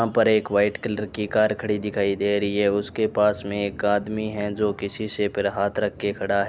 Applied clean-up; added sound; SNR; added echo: none; none; none; none.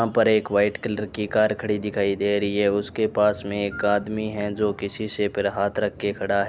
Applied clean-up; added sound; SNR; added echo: none; Wind instrument, woodwind instrument; 14 dB; none.